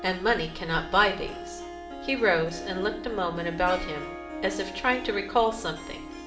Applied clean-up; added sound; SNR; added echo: none; Harp; 11 dB; reverberation time 1.8 s.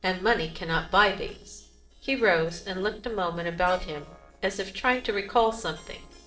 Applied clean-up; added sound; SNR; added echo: neural separator model SepFormer DNS4.